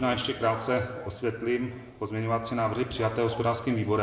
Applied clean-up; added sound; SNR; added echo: none; Bark; 19 dB; reverberation time 0.9 s.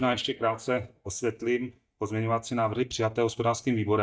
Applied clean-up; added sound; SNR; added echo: neural mask model DeepFilterNet 3.